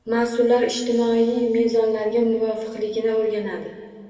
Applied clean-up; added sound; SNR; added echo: none; none; none; reverberation time 2.0 s.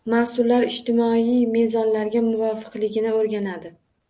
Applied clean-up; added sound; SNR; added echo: none; none; none; none.